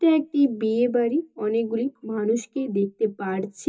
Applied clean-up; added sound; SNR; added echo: none; none; none; reverberation time 0.2 s.